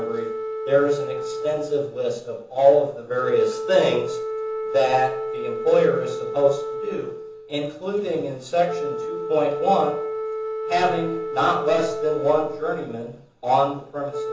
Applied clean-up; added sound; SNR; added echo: none; Wind instrument, woodwind instrument; 7 dB; reverberation time 0.6 s.